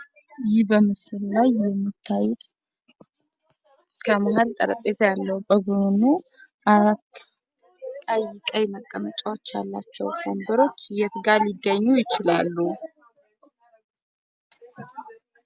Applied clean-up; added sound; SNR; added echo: none; none; none; none.